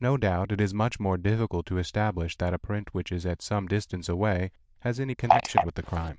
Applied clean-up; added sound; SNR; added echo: neural diffusion model UNIVERSE++.